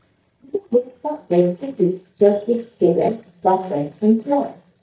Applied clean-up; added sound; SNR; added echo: neural mask model DeepFilterNet 3.